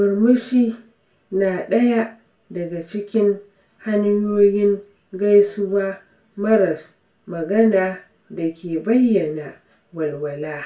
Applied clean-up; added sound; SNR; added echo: none; none; none; reverberation time 0.3 s.